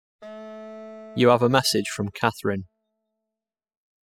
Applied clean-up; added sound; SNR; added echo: classical method spectral subtraction.